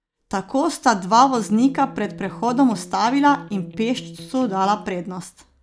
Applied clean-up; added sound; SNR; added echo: neural mask model DeepFilterNet 3.